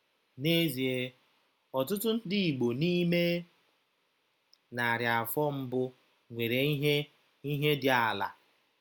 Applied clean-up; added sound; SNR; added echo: none; none; none; none.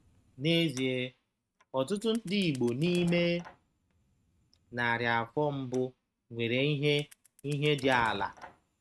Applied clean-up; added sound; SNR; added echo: neural mask model RNNoise.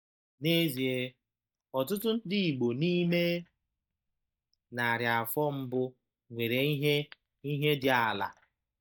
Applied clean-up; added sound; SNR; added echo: neural mask model DeepFilterNet 3.